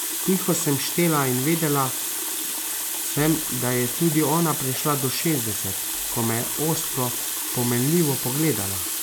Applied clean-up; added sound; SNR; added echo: none; Water tap, faucet; 3 dB; none.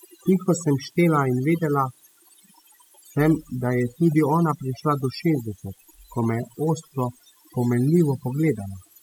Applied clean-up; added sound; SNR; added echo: classical method spectral subtraction.